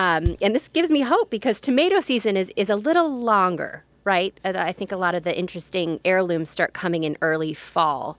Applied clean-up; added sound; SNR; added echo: none; Bass drum; 13 dB; none.